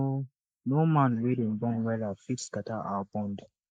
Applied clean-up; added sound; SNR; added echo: neural mask model Resemble Enhance denoiser.